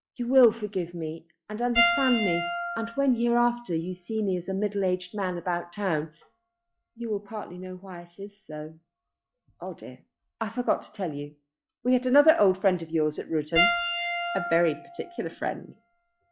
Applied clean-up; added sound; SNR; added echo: classical method log-MMSE.